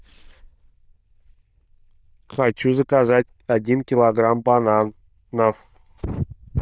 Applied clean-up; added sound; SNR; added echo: neural diffusion model UNIVERSE++.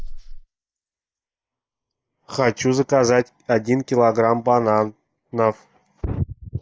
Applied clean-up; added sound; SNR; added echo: neural mask model Resemble Enhance denoiser.